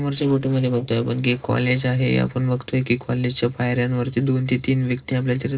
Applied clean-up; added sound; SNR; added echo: neural separator model SepFormer DNS4.